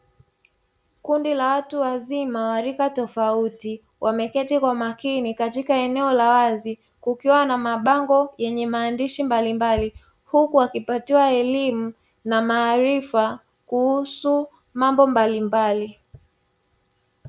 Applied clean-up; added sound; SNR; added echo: none; none; none; none.